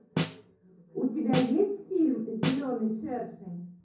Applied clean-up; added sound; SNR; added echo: none; Snare drum; 5 dB; reverberation time 0.6 s.